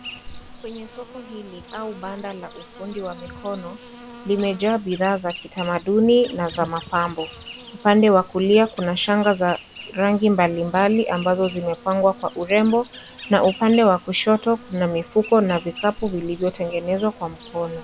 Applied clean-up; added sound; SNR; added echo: none; Insect; 18 dB; none.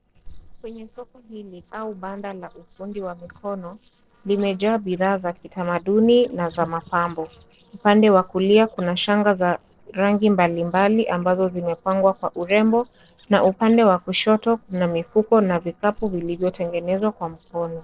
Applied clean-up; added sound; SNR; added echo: neural separator model SepFormer DNS4.